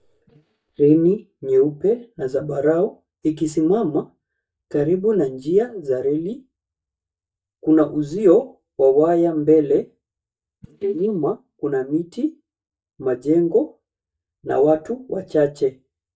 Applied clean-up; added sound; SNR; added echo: neural mask model DeepFilterNet 3.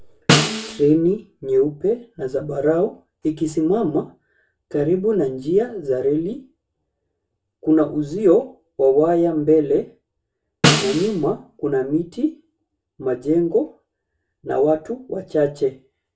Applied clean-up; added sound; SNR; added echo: none; Snare drum; 1 dB; reverberation time 0.2 s.